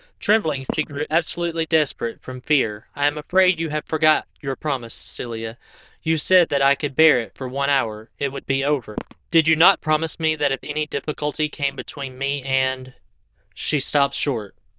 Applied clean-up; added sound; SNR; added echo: neural diffusion model UNIVERSE++.